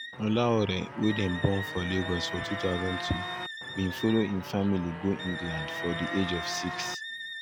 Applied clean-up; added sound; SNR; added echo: none; Motorcycle + Wind instrument, woodwind instrument; 7 dB; none.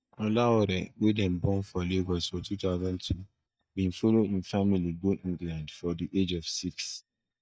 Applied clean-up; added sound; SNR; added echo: neural mask model DeepFilterNet 3.